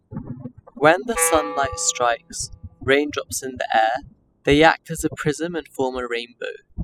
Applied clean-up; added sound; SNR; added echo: classical method spectral subtraction.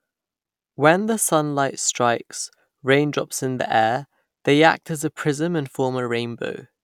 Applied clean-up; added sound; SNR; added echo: none; none; none; none.